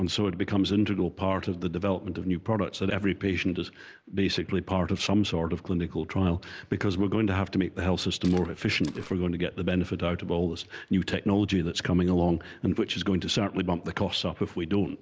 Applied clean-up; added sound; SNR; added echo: none; Walk, footsteps; 19 dB; none.